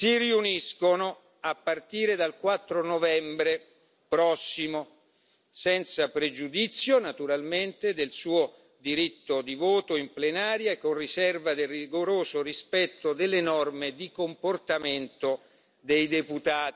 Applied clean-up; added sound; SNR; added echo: none; none; none; none.